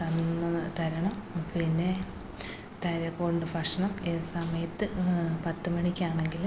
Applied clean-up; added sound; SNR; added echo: none; none; none; none.